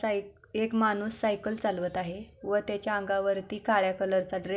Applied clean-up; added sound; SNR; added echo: none; none; none; none.